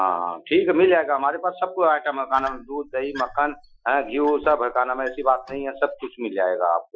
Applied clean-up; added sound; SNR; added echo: classical method Wiener filter.